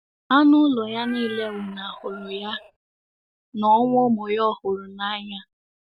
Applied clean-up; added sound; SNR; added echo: none; Meow; 18 dB; none.